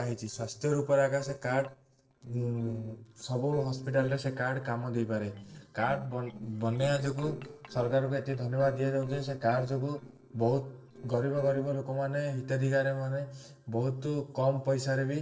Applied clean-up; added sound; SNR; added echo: neural separator model SepFormer DNS4.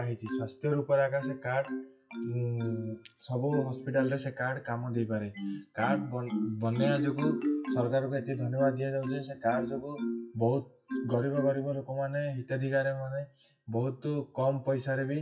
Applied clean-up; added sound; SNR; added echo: classical method WPE with log-MMSE.